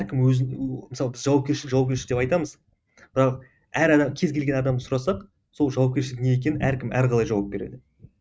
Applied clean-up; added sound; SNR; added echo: neural mask model RNNoise.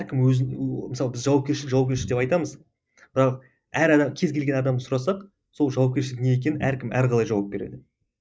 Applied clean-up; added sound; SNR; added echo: neural mask model DeepFilterNet 3.